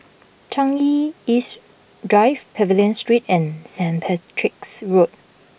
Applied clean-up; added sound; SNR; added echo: none; none; none; none.